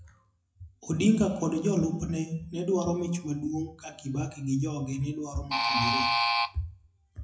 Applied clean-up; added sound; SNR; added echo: classical method WPE with log-MMSE.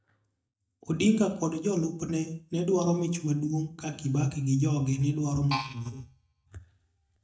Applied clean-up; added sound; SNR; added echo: neural mask model DeepFilterNet 3.